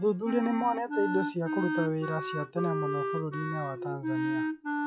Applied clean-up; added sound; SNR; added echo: classical method log-MMSE.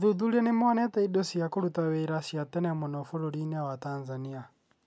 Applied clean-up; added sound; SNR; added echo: none; none; none; none.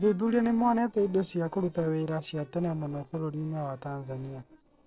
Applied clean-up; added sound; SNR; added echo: neural separator model SepFormer DNS4.